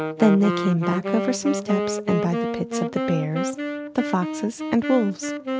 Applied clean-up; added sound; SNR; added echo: none; Wind instrument, woodwind instrument; 3 dB; none.